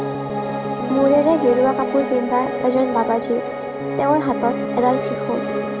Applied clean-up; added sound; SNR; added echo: none; Piano; 4 dB; none.